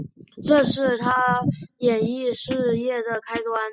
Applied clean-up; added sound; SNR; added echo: classical method spectral subtraction.